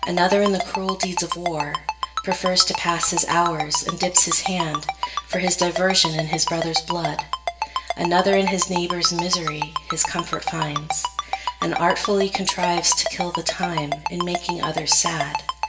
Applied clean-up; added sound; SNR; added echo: none; Ringtone; 4 dB; reverberation time 0.6 s.